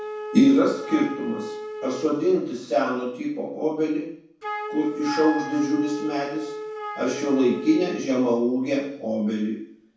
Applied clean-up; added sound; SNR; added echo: none; Wind instrument, woodwind instrument; 11 dB; reverberation time 0.6 s.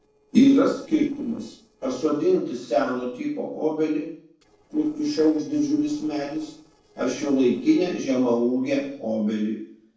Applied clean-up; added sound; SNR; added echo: neural separator model SepFormer DNS4.